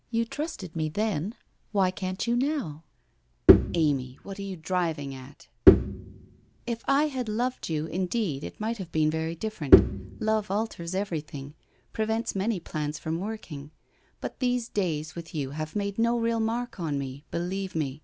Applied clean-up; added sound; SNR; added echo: none; Bowed string instrument; -4 dB; none.